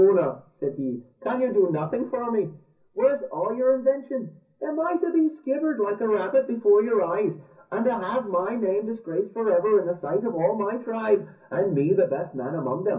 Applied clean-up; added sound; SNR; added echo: none; none; none; reverberation time 0.4 s.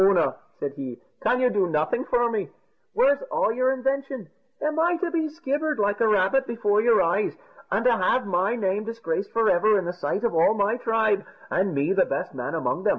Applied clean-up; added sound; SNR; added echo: none; none; none; none.